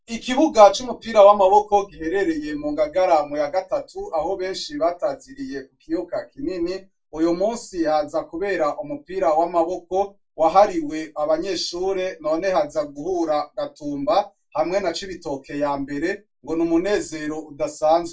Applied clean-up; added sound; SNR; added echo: none; none; none; reverberation time 0.2 s.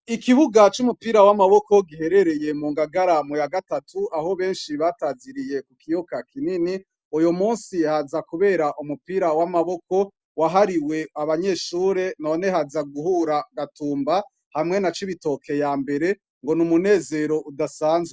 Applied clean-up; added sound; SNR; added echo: none; none; none; none.